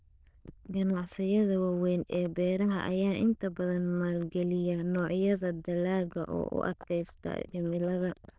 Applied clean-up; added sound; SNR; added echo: neural diffusion model UNIVERSE++.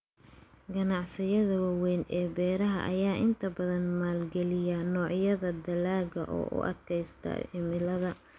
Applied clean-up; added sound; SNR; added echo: none; none; none; none.